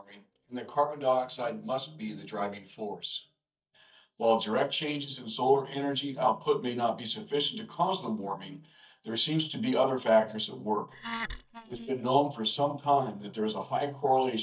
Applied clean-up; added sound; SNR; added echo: neural mask model DeepFilterNet 3.